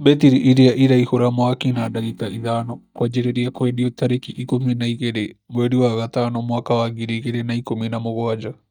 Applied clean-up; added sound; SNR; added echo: neural mask model DeepFilterNet 3.